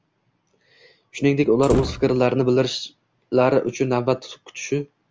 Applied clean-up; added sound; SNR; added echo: none; Slam; 7 dB; none.